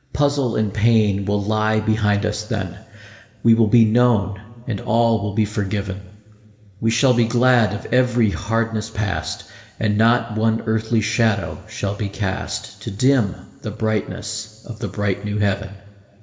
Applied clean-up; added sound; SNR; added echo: none; none; none; reverberation time 2.8 s.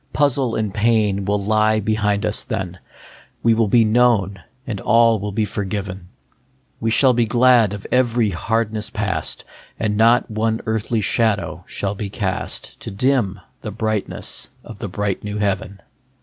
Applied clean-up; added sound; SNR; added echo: none; none; none; none.